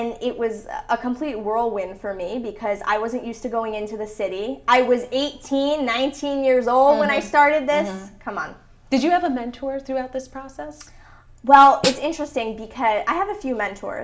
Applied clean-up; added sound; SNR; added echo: none; Snare drum; 8 dB; reverberation time 0.5 s.